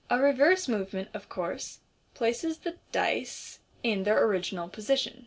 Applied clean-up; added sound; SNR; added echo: none; none; none; none.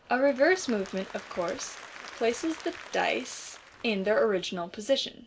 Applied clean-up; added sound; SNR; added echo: none; Applause / Crowd; 18 dB; none.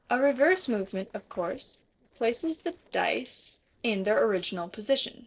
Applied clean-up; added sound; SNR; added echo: neural separator model SepFormer DNS4.